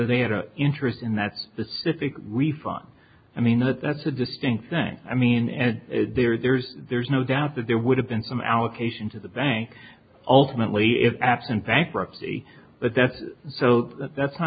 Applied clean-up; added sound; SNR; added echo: none; none; none; none.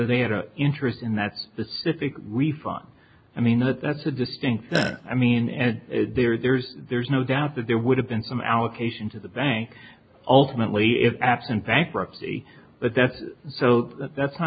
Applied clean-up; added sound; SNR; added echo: none; Burping, eructation; 4 dB; none.